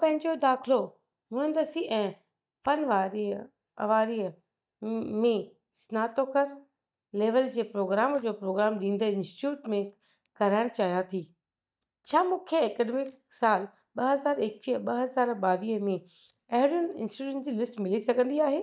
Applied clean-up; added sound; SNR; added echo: neural mask model DeepFilterNet 3.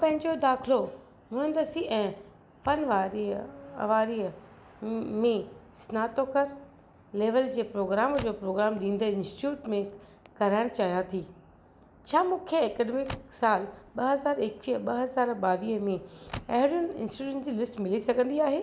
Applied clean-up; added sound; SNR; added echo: none; Car; 17 dB; none.